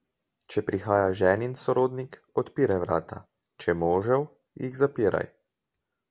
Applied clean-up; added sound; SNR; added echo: none; none; none; none.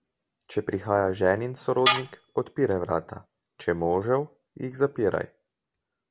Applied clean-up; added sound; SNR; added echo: none; Tools; 6 dB; none.